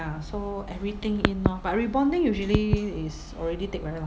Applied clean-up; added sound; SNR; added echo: none; none; none; none.